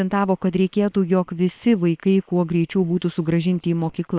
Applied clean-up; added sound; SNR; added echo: neural separator model SepFormer WHAM!.